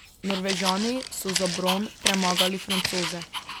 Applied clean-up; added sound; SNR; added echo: none; Dog + Walk, footsteps; 1 dB; none.